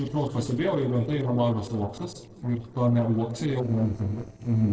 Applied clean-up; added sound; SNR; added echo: neural separator model SepFormer DNS4.